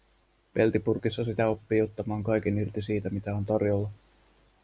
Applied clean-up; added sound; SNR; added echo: none; none; none; none.